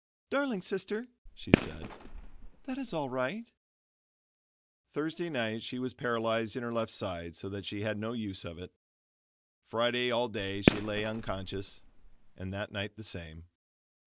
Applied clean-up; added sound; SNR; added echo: none; Fireworks; -2 dB; none.